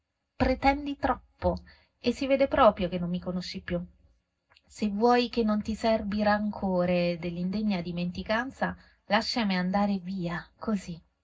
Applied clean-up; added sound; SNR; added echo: none; none; none; reverberation time 0.4 s.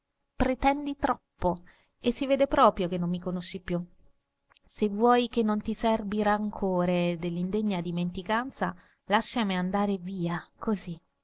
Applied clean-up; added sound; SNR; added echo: none; none; none; none.